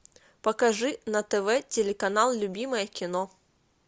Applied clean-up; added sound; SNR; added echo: none; none; none; none.